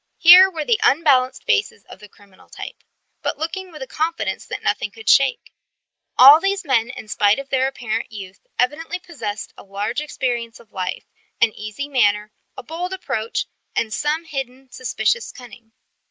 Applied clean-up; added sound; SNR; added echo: neural mask model Resemble Enhance denoiser.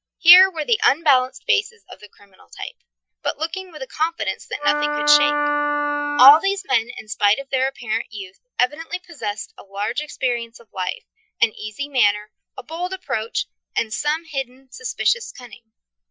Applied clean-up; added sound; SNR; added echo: classical method Wiener filter.